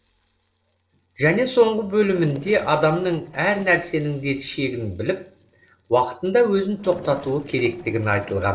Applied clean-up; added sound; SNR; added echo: neural separator model SepFormer DNS4.